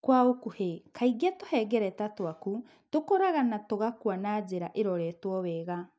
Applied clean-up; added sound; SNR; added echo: none; none; none; none.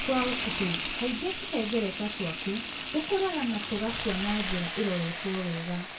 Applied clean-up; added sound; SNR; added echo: none; Frying (food); 2 dB; reverberation time 0.1 s.